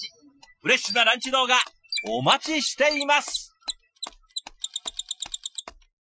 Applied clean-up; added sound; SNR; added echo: classical method Wiener filter.